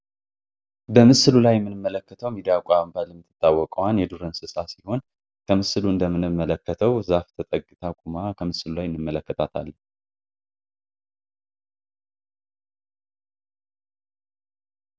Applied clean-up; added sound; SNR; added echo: none; none; none; none.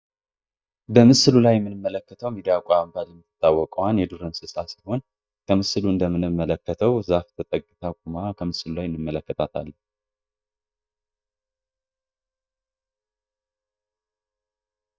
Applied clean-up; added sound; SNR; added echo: neural mask model DeepFilterNet 3.